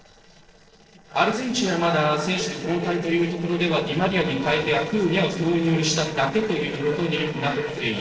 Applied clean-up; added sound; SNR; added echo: neural separator model SepFormer DNS4.